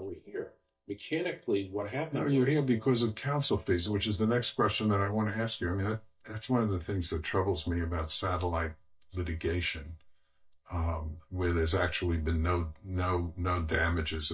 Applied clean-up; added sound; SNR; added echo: neural mask model DeepFilterNet 3.